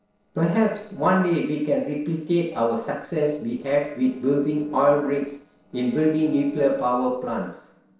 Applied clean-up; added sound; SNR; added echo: neural separator model SepFormer DNS4.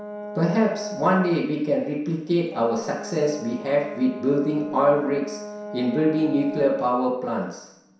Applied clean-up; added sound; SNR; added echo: none; Brass instrument; 13 dB; reverberation time 0.7 s.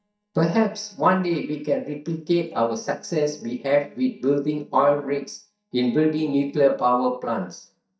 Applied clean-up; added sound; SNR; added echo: neural mask model DeepFilterNet 3.